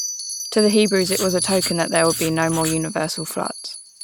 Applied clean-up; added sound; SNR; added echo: none; Bell + Writing; 7 dB; none.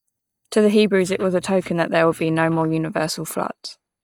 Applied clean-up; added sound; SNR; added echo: neural mask model DeepFilterNet 3.